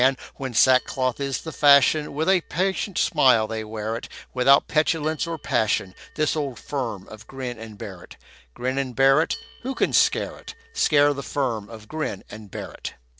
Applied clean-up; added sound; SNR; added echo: neural separator model SepFormer DNS4.